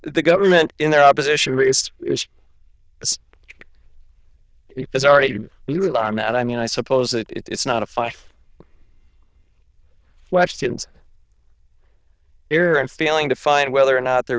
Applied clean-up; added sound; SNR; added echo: neural diffusion model UNIVERSE++.